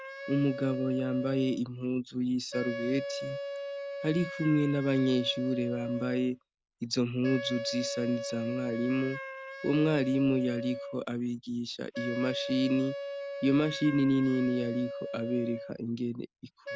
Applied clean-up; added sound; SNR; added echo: none; Wind instrument, woodwind instrument; 9 dB; none.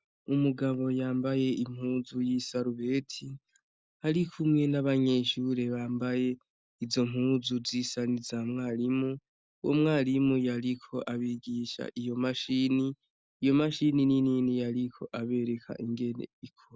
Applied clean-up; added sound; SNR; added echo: none; none; none; none.